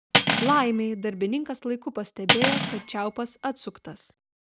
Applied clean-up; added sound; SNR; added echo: none; Cutlery, silverware; -1 dB; none.